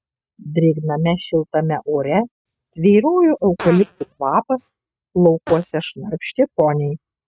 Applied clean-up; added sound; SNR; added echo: neural mask model RNNoise.